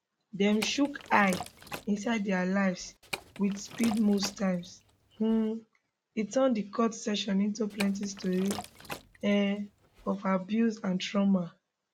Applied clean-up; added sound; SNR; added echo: none; Liquid; 14 dB; none.